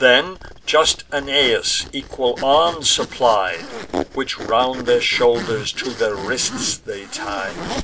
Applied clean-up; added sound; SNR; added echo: none; Zipper (clothing); 12 dB; none.